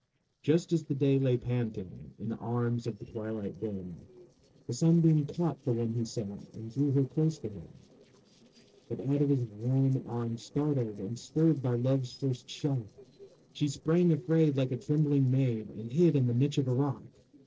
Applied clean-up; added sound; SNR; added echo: neural separator model SepFormer DNS4.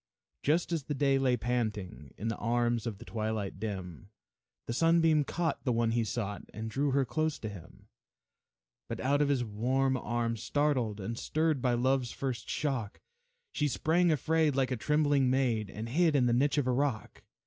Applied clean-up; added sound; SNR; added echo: none; none; none; none.